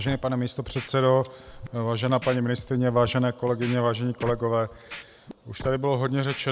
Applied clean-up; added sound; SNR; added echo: none; Scratching (performance technique); 17 dB; none.